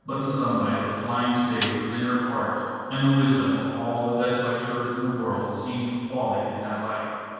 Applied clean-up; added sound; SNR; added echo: none; Snare drum; 12 dB; reverberation time 2.1 s.